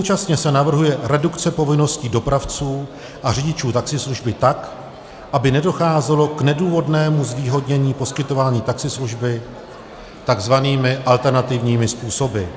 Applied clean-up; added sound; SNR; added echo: none; none; none; none.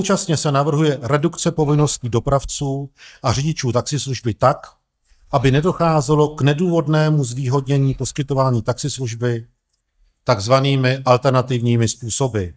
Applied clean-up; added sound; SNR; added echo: neural mask model DeepFilterNet 3.